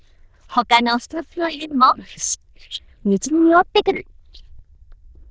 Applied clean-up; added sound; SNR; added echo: neural diffusion model UNIVERSE++.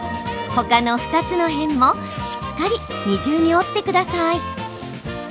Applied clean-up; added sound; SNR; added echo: none; Wind instrument, woodwind instrument; 16 dB; none.